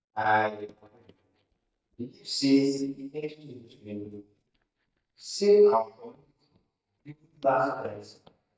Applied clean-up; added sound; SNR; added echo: neural mask model DeepFilterNet 3.